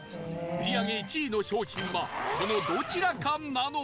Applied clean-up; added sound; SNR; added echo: none; Zipper (clothing); 7 dB; none.